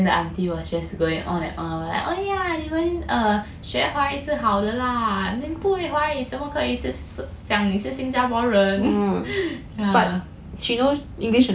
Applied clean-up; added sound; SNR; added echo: none; none; none; none.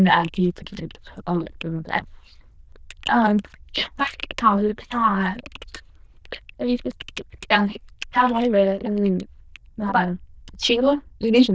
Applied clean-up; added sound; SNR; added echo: neural diffusion model UNIVERSE++.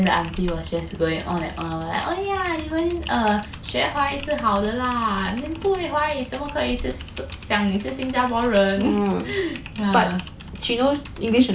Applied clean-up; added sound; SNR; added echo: none; Typing; 16 dB; none.